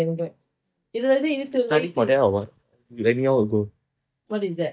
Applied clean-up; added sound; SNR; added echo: neural mask model DeepFilterNet 3.